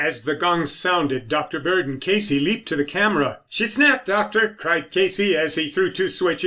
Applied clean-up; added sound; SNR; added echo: neural separator model SepFormer DNS4.